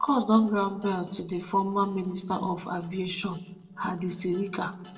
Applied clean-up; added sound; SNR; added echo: neural separator model SepFormer DNS4.